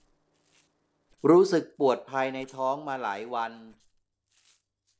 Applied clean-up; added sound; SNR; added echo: neural separator model SepFormer DNS4.